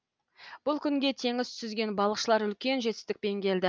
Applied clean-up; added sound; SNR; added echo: none; none; none; none.